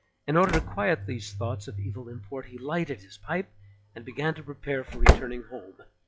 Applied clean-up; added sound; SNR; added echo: classical method log-MMSE.